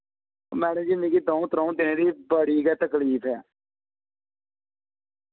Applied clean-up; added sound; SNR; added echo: none; none; none; none.